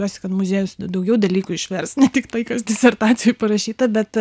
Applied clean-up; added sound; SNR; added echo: none; none; none; none.